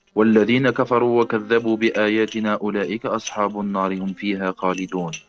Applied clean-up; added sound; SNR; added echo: neural separator model SepFormer DNS4.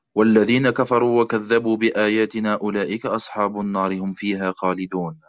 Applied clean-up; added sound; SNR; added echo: none; none; none; none.